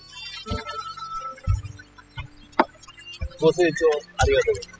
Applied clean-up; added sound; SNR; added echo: classical method spectral subtraction.